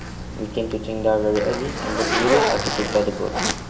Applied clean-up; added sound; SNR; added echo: none; Zipper (clothing); 1 dB; reverberation time 1.6 s.